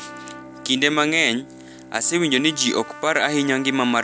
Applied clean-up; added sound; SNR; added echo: none; Bowed string instrument + Trumpet; 17 dB; none.